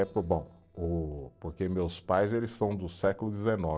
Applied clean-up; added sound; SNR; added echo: neural separator model SepFormer DNS4.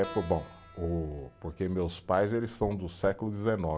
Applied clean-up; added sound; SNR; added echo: none; Keyboard (musical); 20 dB; none.